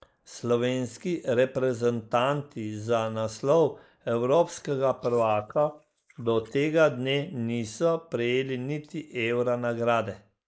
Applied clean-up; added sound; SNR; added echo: neural mask model Resemble Enhance denoiser.